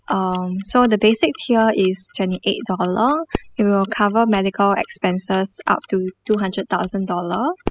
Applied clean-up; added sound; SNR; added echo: classical method spectral subtraction.